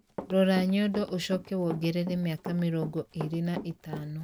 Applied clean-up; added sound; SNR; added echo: none; Run; 13 dB; none.